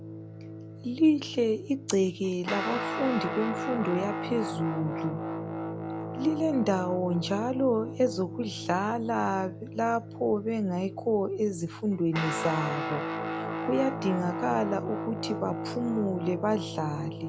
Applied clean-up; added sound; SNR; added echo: none; Guitar; 6 dB; none.